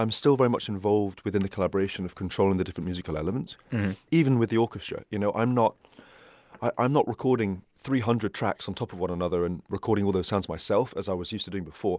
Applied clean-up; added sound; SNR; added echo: none; none; none; none.